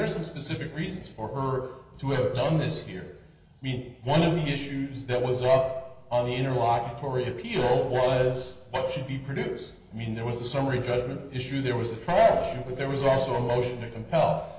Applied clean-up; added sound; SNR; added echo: none; none; none; reverberation time 1.6 s.